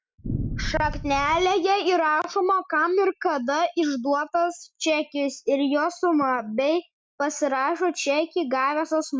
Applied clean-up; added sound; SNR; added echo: none; Boom; 8 dB; none.